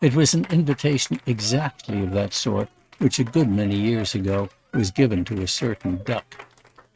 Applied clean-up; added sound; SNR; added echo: neural mask model RNNoise.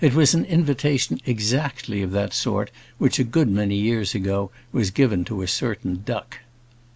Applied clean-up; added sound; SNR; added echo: none; none; none; none.